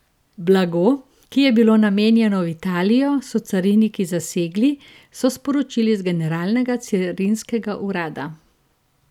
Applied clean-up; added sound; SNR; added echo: none; none; none; none.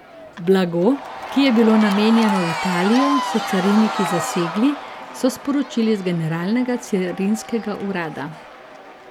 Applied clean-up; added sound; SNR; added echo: none; Crowd / Cheering; 8 dB; none.